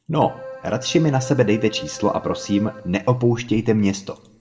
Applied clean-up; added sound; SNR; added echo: none; Keyboard (musical); 15 dB; reverberation time 0.6 s.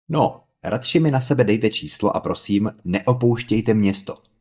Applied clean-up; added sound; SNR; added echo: neural mask model DeepFilterNet 3.